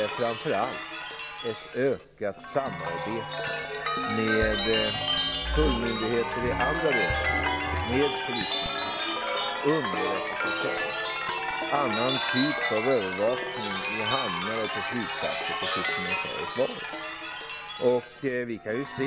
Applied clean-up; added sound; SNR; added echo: none; Chime; 0 dB; none.